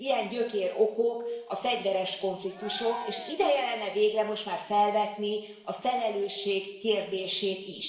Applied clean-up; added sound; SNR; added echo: none; Cheering; 14 dB; reverberation time 0.9 s.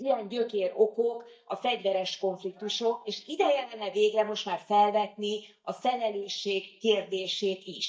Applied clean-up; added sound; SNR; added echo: neural mask model DeepFilterNet 3.